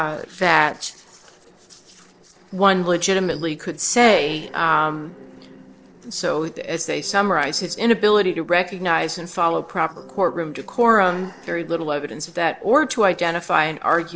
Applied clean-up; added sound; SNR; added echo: neural separator model SepFormer DNS4.